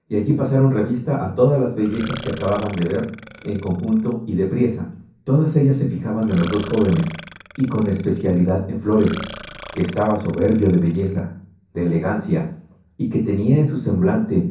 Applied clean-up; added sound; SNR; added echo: none; Burping, eructation; 18 dB; reverberation time 0.6 s.